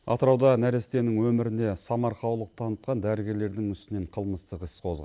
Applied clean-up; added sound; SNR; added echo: none; none; none; none.